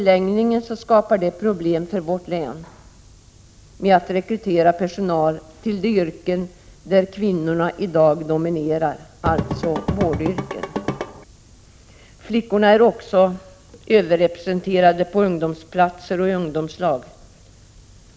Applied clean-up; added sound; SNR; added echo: none; Drum / Drum kit; 5 dB; none.